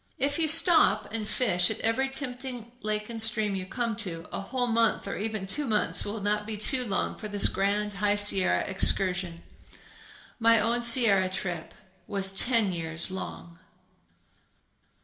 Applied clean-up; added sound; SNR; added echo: none; none; none; reverberation time 1.3 s.